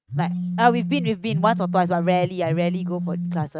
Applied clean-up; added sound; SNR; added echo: neural mask model RNNoise.